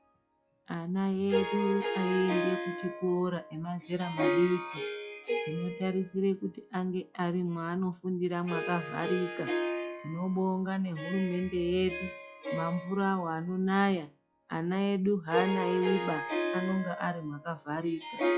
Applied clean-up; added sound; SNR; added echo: classical method log-MMSE.